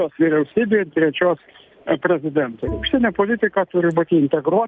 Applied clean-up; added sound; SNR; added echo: none; Bowed string instrument; 17 dB; none.